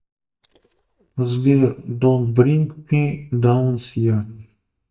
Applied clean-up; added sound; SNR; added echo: neural mask model DeepFilterNet 3.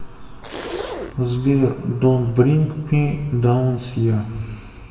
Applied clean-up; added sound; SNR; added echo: none; Zipper (clothing); 14 dB; reverberation time 1.1 s.